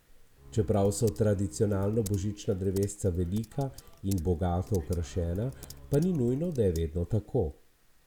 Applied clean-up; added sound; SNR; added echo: none; Bowed string instrument + Typing; 19 dB; none.